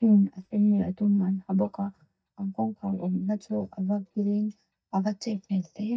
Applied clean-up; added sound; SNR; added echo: neural mask model DeepFilterNet 3.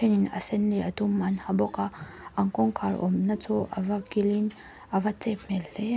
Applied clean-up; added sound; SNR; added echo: none; none; none; none.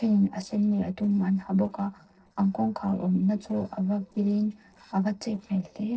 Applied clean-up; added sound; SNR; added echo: neural separator model SepFormer DNS4.